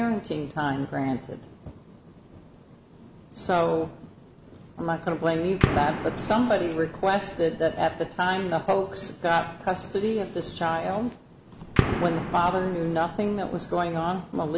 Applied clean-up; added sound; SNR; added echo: none; Gunshot, gunfire; 4 dB; none.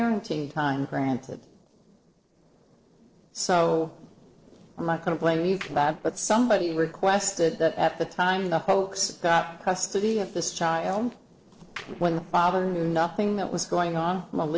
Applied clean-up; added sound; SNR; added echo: neural separator model SepFormer DNS4.